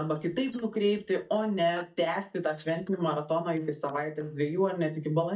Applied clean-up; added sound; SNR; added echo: neural mask model DeepFilterNet 3.